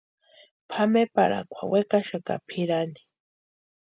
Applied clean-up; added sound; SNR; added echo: none; none; none; none.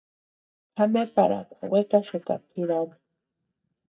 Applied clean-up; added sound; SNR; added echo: neural mask model DeepFilterNet 3.